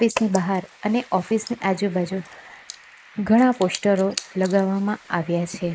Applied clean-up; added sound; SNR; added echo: neural mask model Resemble Enhance denoiser.